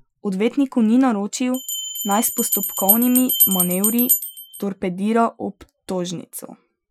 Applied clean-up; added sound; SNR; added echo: classical method Wiener filter.